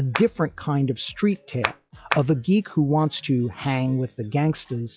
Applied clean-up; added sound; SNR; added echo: classical method log-MMSE.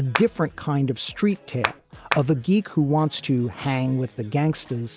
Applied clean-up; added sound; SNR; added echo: none; Clapping; 4 dB; none.